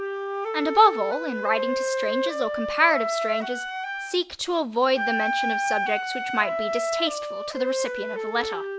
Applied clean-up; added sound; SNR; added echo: none; Wind instrument, woodwind instrument; 2 dB; none.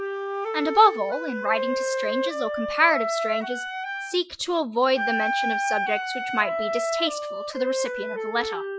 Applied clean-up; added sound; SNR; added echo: classical method Wiener filter.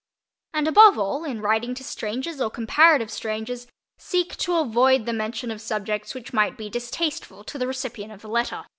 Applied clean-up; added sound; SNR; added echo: none; none; none; none.